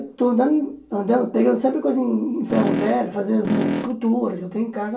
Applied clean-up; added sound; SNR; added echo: none; Fart; 2 dB; reverberation time 0.3 s.